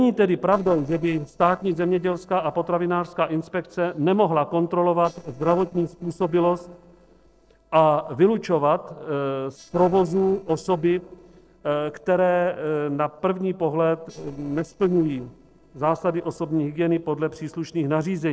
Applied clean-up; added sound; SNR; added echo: neural separator model SepFormer DNS4.